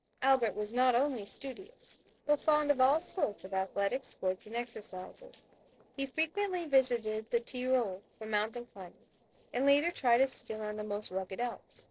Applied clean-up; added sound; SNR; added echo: neural separator model SepFormer DNS4.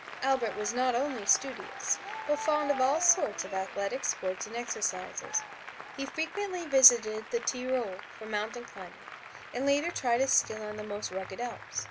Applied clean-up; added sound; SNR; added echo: none; Applause; 11 dB; none.